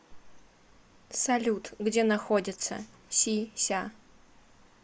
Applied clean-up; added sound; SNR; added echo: none; none; none; none.